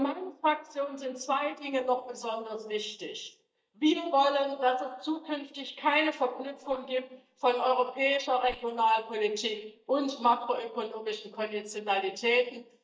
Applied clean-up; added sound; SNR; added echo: neural mask model DeepFilterNet 3.